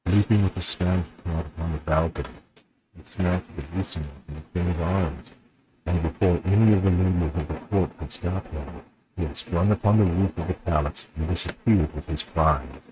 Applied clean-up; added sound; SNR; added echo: neural mask model RNNoise.